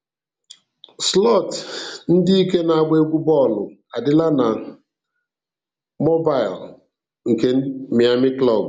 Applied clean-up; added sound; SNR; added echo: none; none; none; none.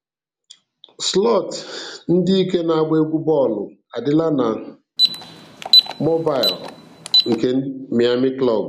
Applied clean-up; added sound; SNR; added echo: none; Alarm; 1 dB; none.